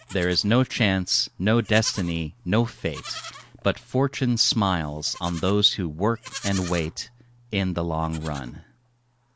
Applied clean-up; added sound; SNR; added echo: none; Livestock, farm animals, working animals; 19 dB; none.